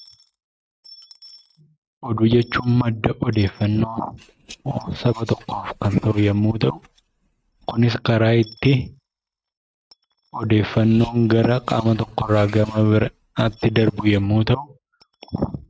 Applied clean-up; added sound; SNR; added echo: neural mask model RNNoise.